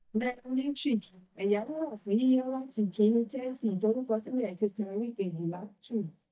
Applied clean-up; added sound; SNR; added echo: neural mask model DeepFilterNet 3.